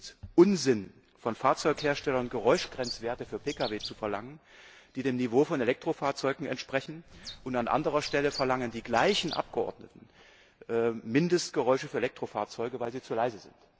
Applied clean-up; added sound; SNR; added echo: none; Bird; 15 dB; none.